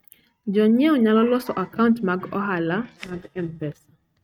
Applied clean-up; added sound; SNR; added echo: neural mask model RNNoise.